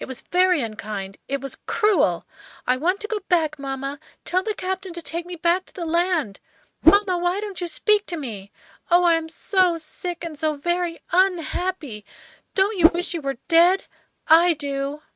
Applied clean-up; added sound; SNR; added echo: neural mask model RNNoise.